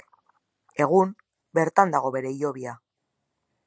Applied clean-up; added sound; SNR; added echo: none; none; none; none.